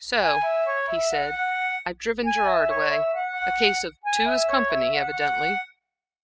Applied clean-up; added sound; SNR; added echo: classical method spectral subtraction.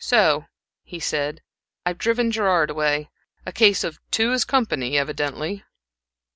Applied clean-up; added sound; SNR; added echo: none; none; none; none.